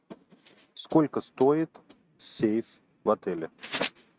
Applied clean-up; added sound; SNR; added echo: neural mask model RNNoise.